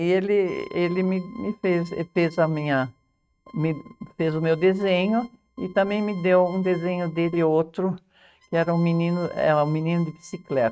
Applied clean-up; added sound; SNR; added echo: neural mask model RNNoise.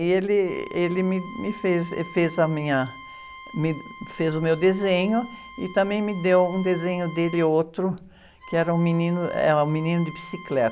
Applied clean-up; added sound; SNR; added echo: none; Bowed string instrument; 18 dB; none.